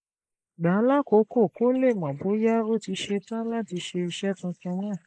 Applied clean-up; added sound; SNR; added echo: neural mask model Resemble Enhance denoiser.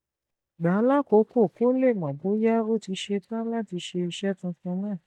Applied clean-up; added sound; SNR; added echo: neural mask model DeepFilterNet 3.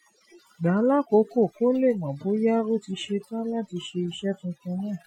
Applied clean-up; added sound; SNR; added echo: classical method Wiener filter.